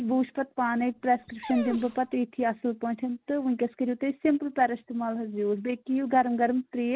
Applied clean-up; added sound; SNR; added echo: none; Dog; 14 dB; none.